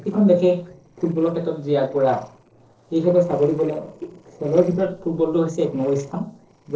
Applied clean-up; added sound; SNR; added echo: neural separator model SepFormer DNS4.